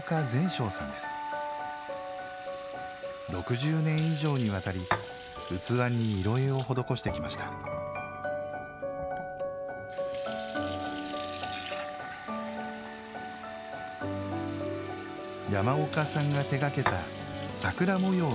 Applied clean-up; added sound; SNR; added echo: none; Fill (with liquid) / Sink (filling or washing); 10 dB; none.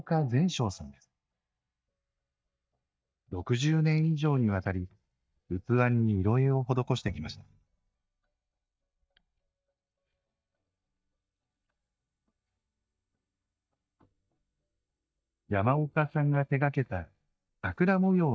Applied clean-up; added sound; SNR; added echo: neural mask model DeepFilterNet 3.